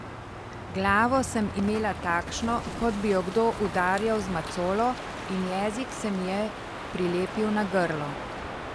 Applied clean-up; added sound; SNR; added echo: none; Crow; 8 dB; none.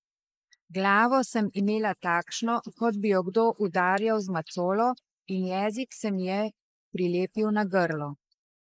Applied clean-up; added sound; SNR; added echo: neural mask model Resemble Enhance denoiser.